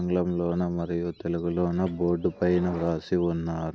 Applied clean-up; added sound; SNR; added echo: none; Subway, metro, underground; 20 dB; none.